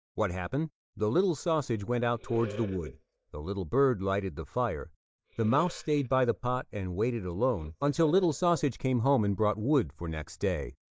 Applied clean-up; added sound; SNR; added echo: neural mask model DeepFilterNet 3.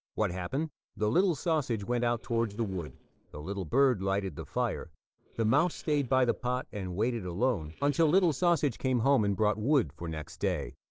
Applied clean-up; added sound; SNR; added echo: neural separator model SepFormer DNS4.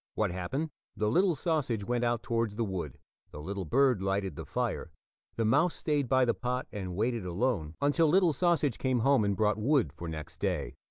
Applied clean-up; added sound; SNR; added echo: none; none; none; none.